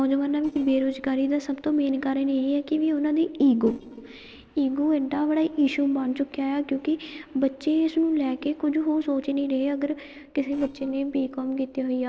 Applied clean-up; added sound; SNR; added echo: neural separator model SepFormer DNS4.